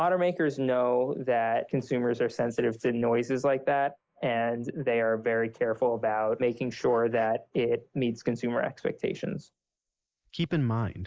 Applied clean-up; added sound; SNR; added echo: neural mask model Resemble Enhance denoiser.